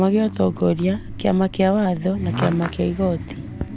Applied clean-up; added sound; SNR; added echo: none; Idling / Accelerating, revving, vroom / Car; 11 dB; none.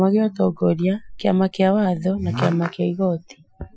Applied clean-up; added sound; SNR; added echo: classical method Wiener filter.